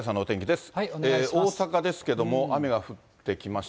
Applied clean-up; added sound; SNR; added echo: none; none; none; none.